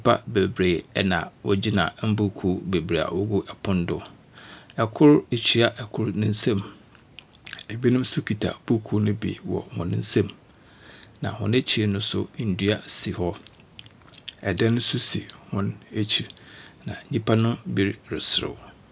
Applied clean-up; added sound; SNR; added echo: none; none; none; none.